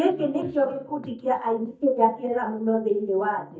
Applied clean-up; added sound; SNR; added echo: neural mask model DeepFilterNet 3.